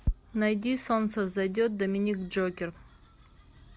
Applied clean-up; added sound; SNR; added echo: none; none; none; none.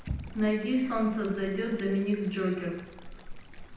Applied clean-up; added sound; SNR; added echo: none; Stream; 15 dB; reverberation time 0.9 s.